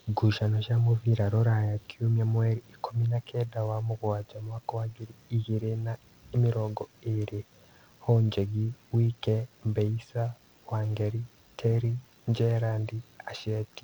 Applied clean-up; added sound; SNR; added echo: none; none; none; none.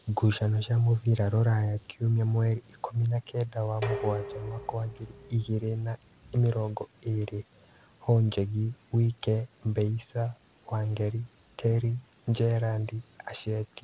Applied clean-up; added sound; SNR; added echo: none; Dishes, pots, and pans; 12 dB; none.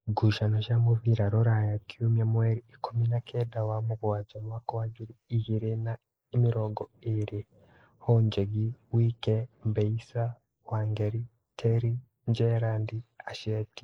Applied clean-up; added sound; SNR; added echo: neural mask model Resemble Enhance denoiser.